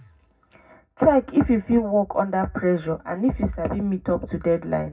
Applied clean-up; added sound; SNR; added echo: none; none; none; reverberation time 0.4 s.